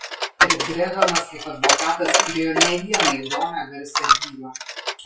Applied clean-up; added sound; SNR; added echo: classical method WPE with log-MMSE.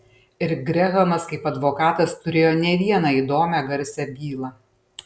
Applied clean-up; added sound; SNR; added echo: none; none; none; none.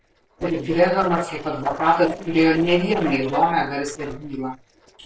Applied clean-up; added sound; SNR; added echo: neural separator model SepFormer DNS4.